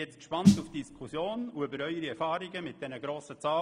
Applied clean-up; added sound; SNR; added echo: none; Snare drum; -4 dB; none.